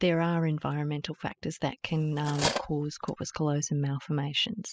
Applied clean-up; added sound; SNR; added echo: classical method spectral subtraction.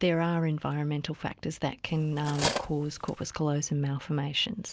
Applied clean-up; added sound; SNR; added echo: none; Cutlery, silverware; 6 dB; none.